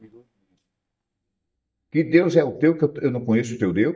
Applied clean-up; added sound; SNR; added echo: neural mask model DeepFilterNet 3.